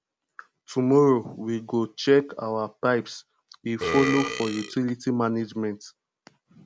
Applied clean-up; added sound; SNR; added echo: none; Burping, eructation; 6 dB; none.